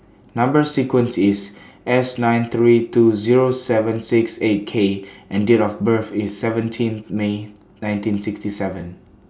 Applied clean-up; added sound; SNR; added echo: none; none; none; none.